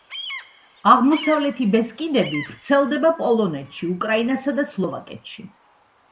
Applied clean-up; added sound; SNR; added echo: none; Bird vocalization, bird call, bird song; 18 dB; none.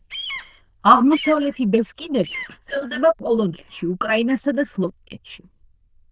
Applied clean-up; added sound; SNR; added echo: neural diffusion model UNIVERSE++.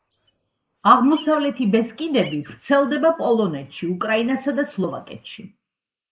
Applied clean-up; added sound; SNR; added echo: neural mask model Resemble Enhance denoiser.